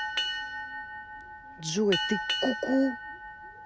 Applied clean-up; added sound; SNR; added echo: none; Boat, Water vehicle; 3 dB; none.